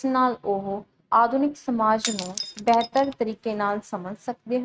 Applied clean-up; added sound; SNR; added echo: neural mask model RNNoise.